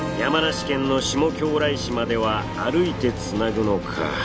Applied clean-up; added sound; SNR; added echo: none; Boat, Water vehicle + Wind instrument, woodwind instrument; 10 dB; none.